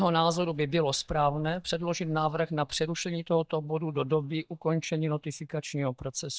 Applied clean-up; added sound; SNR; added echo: neural mask model DeepFilterNet 3.